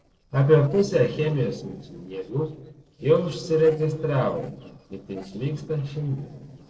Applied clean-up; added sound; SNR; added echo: neural separator model SepFormer DNS4.